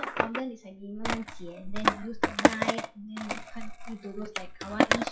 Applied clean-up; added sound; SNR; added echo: classical method WPE with log-MMSE.